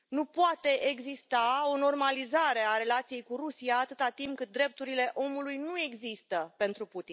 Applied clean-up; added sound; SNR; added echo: none; none; none; none.